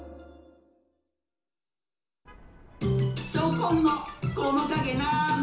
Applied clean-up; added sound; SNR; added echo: none; Vehicle horn, car horn, honking; 20 dB; reverberation time 0.6 s.